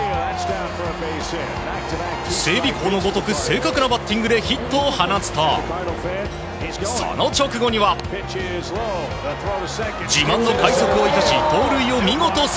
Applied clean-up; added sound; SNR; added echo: none; Wind instrument, woodwind instrument; 19 dB; none.